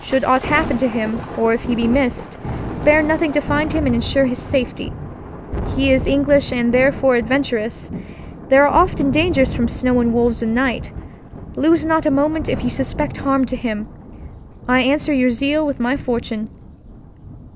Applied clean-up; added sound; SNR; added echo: none; Thunder; 9 dB; none.